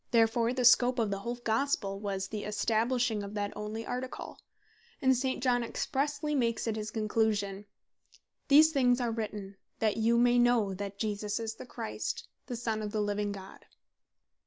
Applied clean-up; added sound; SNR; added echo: none; none; none; none.